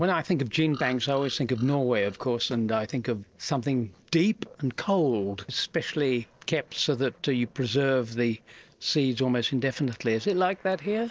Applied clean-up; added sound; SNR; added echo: neural separator model SepFormer DNS4.